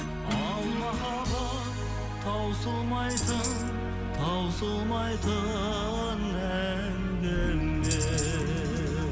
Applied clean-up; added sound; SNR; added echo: none; Tambourine; 6 dB; none.